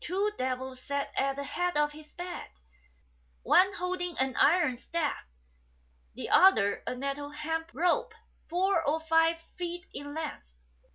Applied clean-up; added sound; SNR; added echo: none; none; none; none.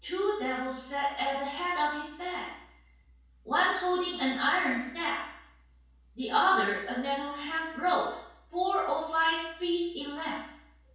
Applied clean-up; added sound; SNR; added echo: none; none; none; reverberation time 0.6 s.